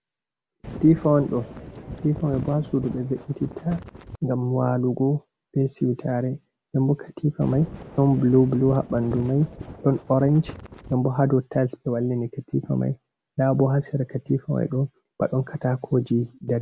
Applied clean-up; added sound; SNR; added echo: none; Wind; 14 dB; none.